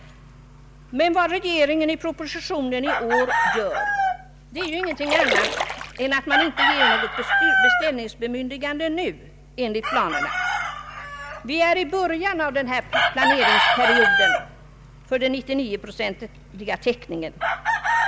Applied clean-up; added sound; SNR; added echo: none; Chicken, rooster + Splash, splatter; -1 dB; none.